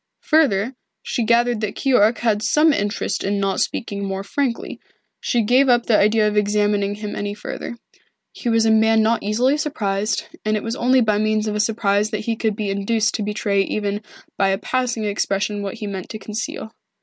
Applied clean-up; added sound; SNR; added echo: none; none; none; none.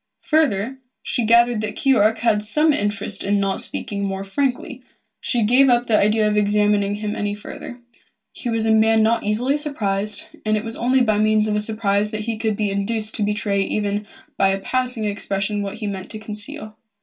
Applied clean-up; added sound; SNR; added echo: none; none; none; reverberation time 0.2 s.